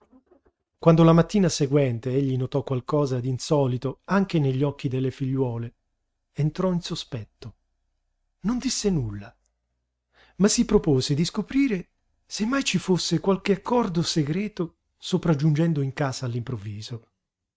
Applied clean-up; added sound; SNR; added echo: neural mask model RNNoise.